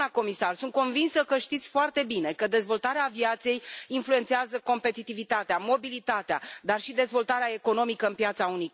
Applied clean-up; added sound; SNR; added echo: none; none; none; none.